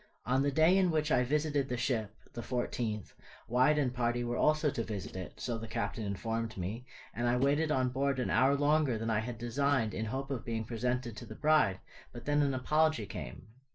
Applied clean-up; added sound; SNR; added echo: neural separator model SepFormer DNS4.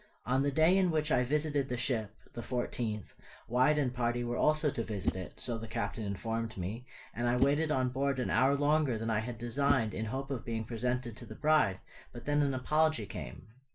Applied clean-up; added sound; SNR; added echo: none; Whoosh, swoosh, swish; 11 dB; reverberation time 0.2 s.